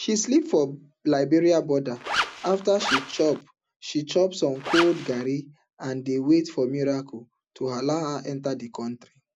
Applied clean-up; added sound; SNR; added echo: none; Zipper (clothing); 4 dB; none.